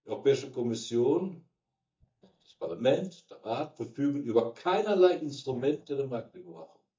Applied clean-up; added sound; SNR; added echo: neural mask model DeepFilterNet 3.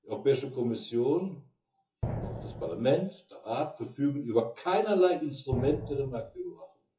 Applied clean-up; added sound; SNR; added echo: classical method WPE with log-MMSE.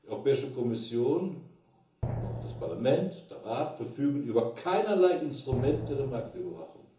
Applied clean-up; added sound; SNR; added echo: none; Drum; 6 dB; reverberation time 0.6 s.